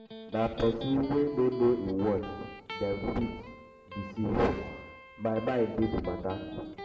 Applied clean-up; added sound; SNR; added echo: none; Electric guitar; 14 dB; reverberation time 0.9 s.